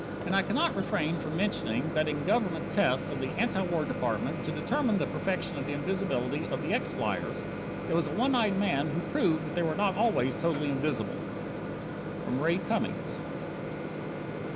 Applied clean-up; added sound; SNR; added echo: none; Microwave oven; 4 dB; none.